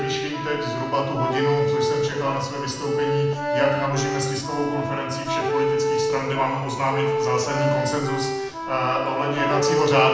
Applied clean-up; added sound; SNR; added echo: none; Accordion; 0 dB; reverberation time 1.0 s.